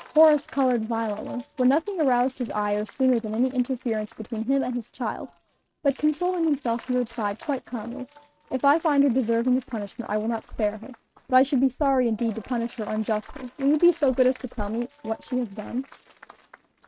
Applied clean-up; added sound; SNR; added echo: neural mask model RNNoise.